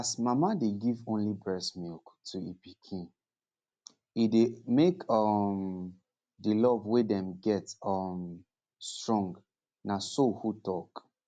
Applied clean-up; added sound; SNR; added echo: none; none; none; none.